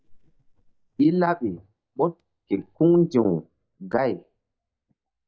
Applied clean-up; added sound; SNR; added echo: neural mask model DeepFilterNet 3.